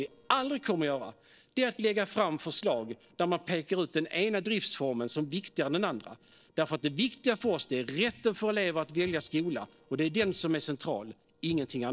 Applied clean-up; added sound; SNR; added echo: neural separator model SepFormer DNS4.